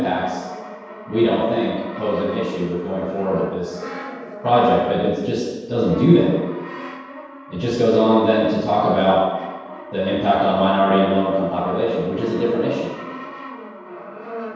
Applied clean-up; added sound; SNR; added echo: none; Brass instrument; 15 dB; reverberation time 1.2 s.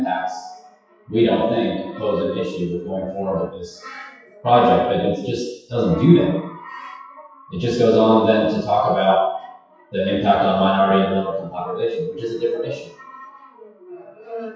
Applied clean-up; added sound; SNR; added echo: classical method WPE with log-MMSE.